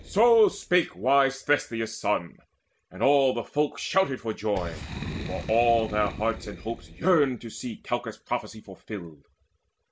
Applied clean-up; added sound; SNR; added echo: none; Boom; 15 dB; none.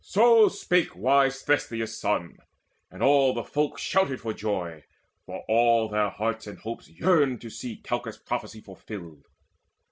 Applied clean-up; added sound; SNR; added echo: none; none; none; none.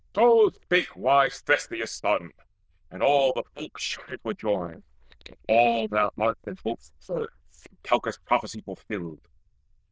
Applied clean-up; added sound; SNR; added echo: neural diffusion model UNIVERSE++.